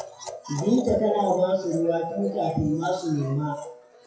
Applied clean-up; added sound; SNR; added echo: classical method WPE with log-MMSE.